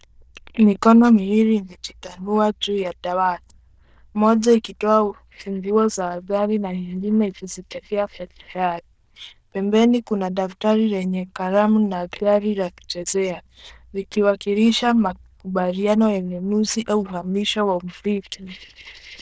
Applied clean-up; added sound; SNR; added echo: neural diffusion model UNIVERSE++.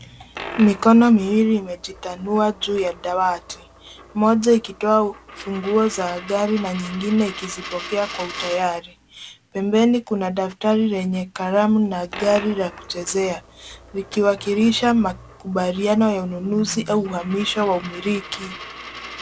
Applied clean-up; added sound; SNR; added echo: none; Coin (dropping); 17 dB; none.